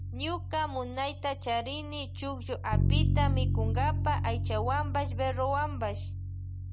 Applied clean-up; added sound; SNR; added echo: none; Bass guitar; -3 dB; none.